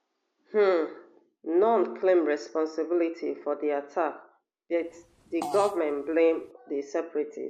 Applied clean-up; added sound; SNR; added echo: none; Fart; 14 dB; none.